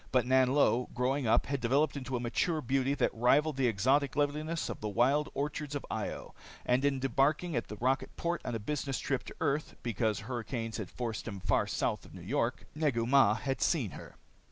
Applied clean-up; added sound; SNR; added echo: none; none; none; none.